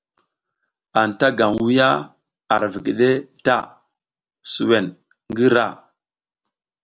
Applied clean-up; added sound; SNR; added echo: none; none; none; none.